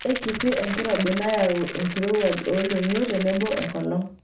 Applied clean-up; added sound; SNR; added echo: none; Rattle; 9 dB; reverberation time 0.4 s.